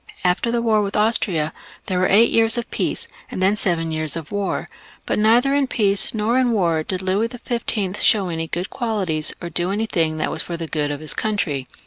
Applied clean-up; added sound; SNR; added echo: none; none; none; none.